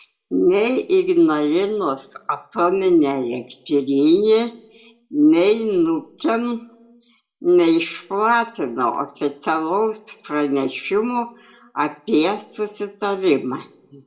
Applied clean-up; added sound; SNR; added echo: none; none; none; reverberation time 0.3 s.